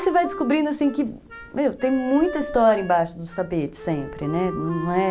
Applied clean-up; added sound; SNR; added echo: none; Wind instrument, woodwind instrument; 13 dB; none.